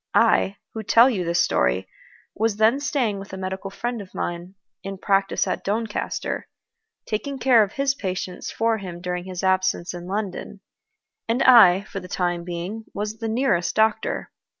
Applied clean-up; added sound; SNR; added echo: none; none; none; none.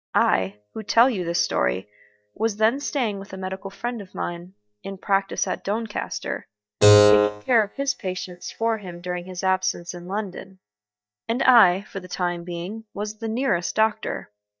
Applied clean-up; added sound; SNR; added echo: neural mask model DeepFilterNet 3.